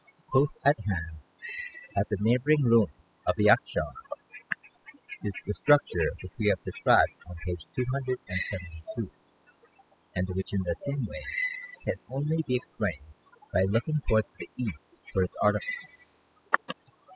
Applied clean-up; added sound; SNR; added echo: classical method spectral subtraction.